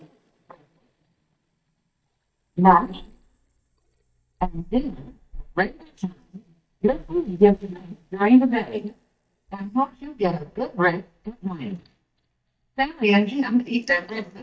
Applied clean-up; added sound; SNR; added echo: neural mask model DeepFilterNet 3.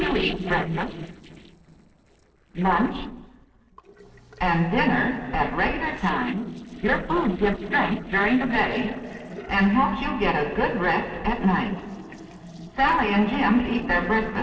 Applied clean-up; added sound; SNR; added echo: neural separator model SepFormer DNS4.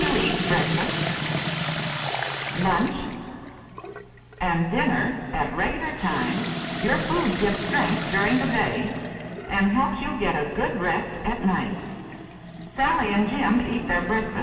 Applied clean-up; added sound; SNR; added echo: none; Sink (filling or washing) / Water tap, faucet; 4 dB; reverberation time 2.6 s.